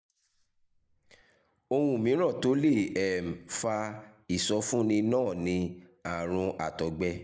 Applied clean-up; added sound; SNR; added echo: neural mask model Resemble Enhance denoiser.